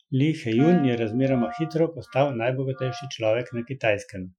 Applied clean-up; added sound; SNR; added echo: classical method Wiener filter.